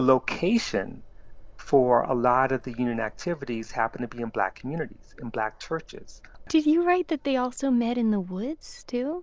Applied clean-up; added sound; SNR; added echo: none; none; none; none.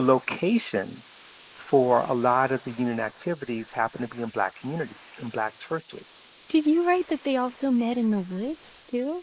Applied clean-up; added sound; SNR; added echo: neural mask model Resemble Enhance denoiser.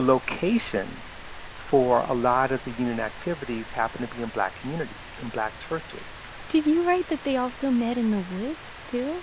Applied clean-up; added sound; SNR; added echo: none; Rain; 16 dB; none.